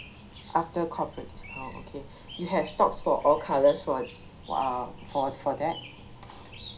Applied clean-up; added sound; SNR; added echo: none; Chirp, tweet; 15 dB; reverberation time 0.3 s.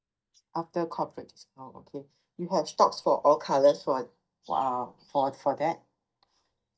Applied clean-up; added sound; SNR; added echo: neural mask model DeepFilterNet 3.